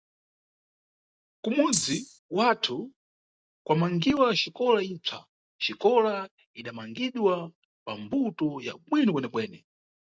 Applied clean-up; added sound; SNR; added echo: none; Rattle (instrument); 3 dB; none.